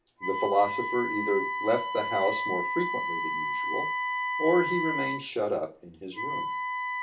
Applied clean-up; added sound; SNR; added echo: none; Wind instrument, woodwind instrument; 1 dB; reverberation time 0.2 s.